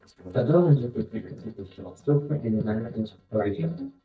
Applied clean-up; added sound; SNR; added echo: neural mask model DeepFilterNet 3.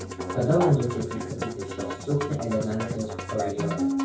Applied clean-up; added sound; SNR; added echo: none; Musical instrument; 4 dB; reverberation time 0.6 s.